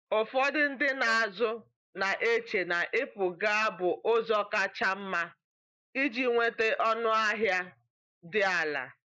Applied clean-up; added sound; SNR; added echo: neural mask model Resemble Enhance denoiser.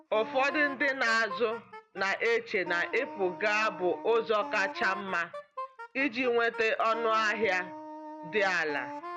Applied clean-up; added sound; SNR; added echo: none; Wind instrument, woodwind instrument; 13 dB; none.